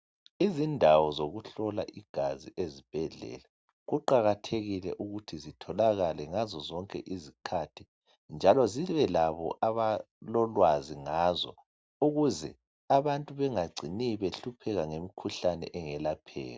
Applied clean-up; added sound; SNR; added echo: none; none; none; none.